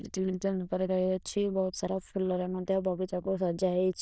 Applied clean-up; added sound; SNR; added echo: neural diffusion model UNIVERSE++.